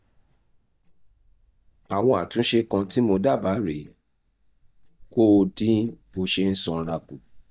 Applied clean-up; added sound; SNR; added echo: neural mask model DeepFilterNet 3.